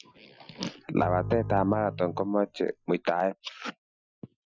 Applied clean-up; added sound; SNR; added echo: classical method Wiener filter.